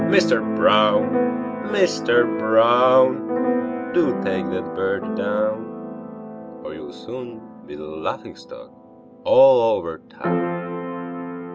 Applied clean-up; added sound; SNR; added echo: none; Keyboard (musical); 4 dB; none.